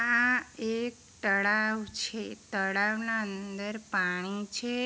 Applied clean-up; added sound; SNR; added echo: none; none; none; none.